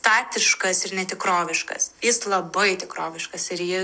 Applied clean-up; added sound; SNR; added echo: none; none; none; none.